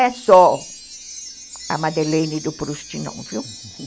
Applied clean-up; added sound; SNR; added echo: none; Wind chime; 16 dB; none.